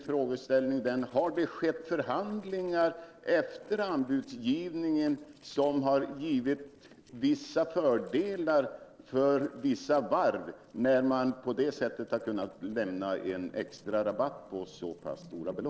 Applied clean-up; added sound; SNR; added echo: neural separator model SepFormer DNS4.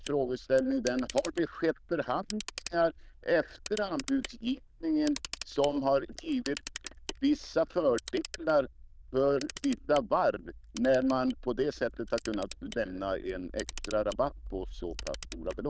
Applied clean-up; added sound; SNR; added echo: neural diffusion model UNIVERSE++.